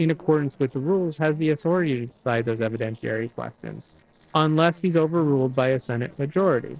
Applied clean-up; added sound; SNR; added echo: neural separator model SepFormer DNS4.